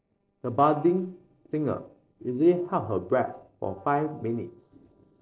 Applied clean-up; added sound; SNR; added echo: neural separator model SepFormer DNS4.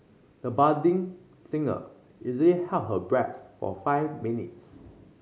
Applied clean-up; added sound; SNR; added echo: none; none; none; none.